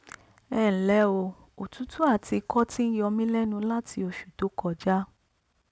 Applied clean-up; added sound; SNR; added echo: none; none; none; none.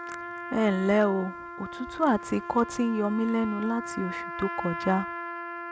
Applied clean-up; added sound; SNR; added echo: none; Trumpet; 9 dB; none.